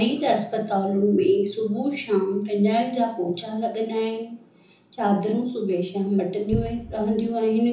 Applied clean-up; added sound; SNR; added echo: none; Cupboard open or close; 8 dB; reverberation time 1.2 s.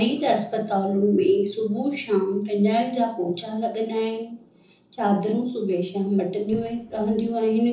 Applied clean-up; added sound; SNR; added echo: neural separator model SepFormer DNS4.